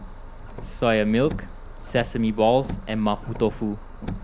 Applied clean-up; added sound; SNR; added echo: none; Car; 10 dB; none.